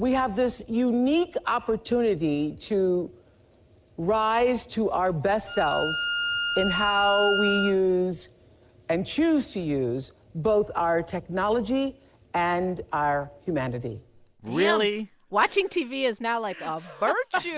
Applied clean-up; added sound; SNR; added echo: none; Bowed string instrument; 3 dB; none.